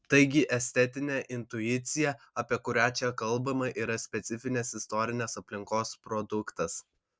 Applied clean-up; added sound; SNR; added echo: none; none; none; none.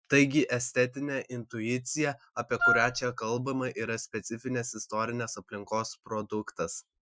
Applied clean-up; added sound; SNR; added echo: classical method Wiener filter.